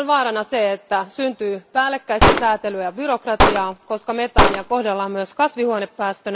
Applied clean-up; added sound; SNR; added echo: none; Gunshot, gunfire; -2 dB; none.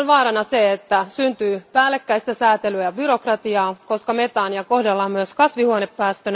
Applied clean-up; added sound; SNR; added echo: none; none; none; none.